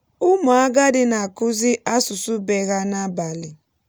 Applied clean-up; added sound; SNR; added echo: none; none; none; none.